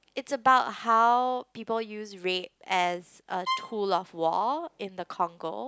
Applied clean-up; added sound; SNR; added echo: none; Bowed string instrument; 9 dB; none.